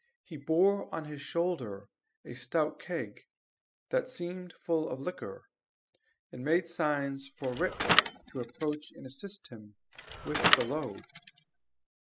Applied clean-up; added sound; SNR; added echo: classical method spectral subtraction.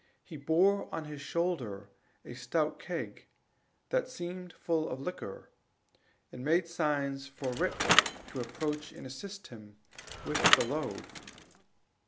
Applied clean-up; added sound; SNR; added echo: none; Bicycle; -1 dB; none.